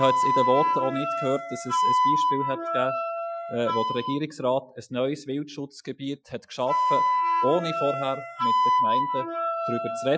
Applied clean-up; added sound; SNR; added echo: classical method Wiener filter.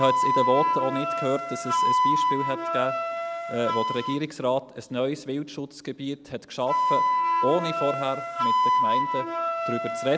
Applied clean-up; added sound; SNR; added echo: none; Wind instrument, woodwind instrument; -3 dB; none.